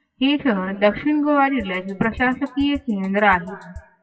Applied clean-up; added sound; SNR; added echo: classical method WPE with log-MMSE.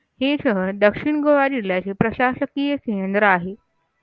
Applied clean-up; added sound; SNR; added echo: none; none; none; none.